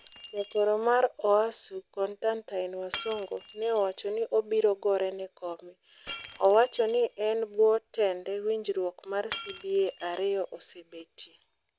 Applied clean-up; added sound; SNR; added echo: none; Shatter; 10 dB; none.